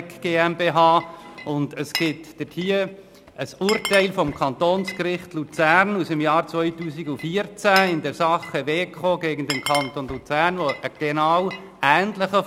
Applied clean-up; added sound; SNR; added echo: none; Glass; 14 dB; none.